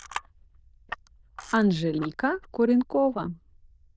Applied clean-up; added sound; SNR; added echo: neural diffusion model UNIVERSE++.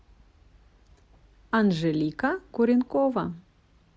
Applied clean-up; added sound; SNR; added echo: none; none; none; none.